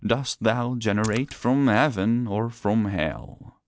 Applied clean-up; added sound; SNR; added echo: none; Splash, splatter; 18 dB; none.